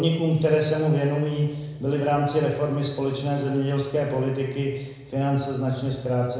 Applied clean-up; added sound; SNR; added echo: none; none; none; reverberation time 1.0 s.